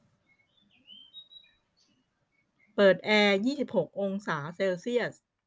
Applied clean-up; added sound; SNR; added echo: none; none; none; none.